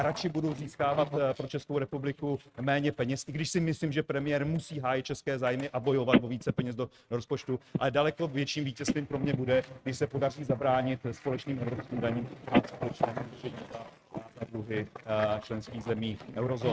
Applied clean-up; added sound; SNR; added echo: neural mask model RNNoise.